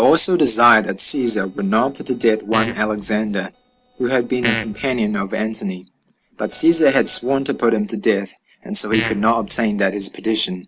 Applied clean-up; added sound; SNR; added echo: neural separator model SepFormer DNS4.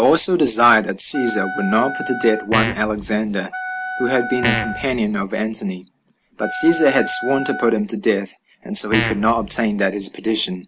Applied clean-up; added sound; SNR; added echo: none; Fart + Wind instrument, woodwind instrument; 6 dB; none.